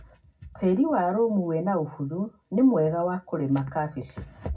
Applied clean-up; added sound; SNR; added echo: none; none; none; reverberation time 0.4 s.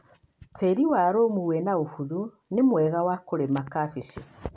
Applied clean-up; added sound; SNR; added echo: none; none; none; none.